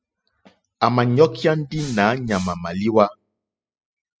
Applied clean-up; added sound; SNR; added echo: classical method spectral subtraction.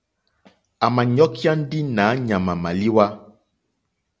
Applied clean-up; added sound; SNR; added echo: none; none; none; none.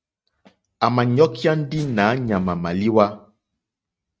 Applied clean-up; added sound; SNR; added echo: neural mask model RNNoise.